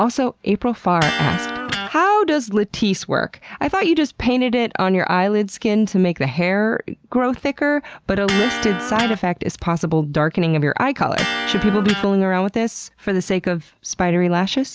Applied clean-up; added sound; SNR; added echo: none; Electric guitar; 9 dB; none.